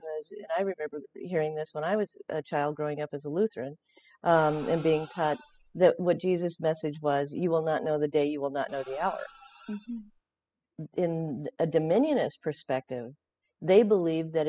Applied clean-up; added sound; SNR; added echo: classical method spectral subtraction.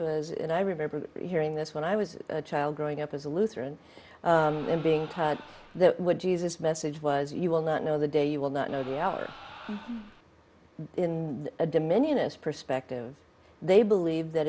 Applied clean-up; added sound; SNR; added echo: none; Crowd; 17 dB; none.